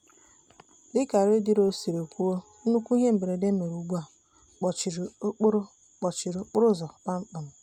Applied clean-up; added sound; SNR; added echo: none; none; none; none.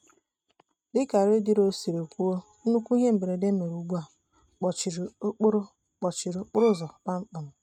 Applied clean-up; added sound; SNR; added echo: neural mask model RNNoise.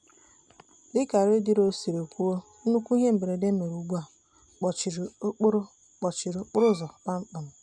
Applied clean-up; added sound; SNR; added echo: none; Bowed string instrument; 17 dB; none.